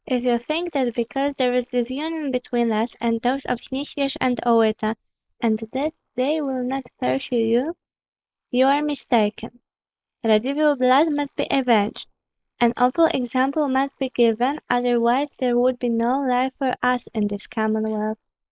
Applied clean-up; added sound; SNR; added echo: neural mask model Resemble Enhance denoiser.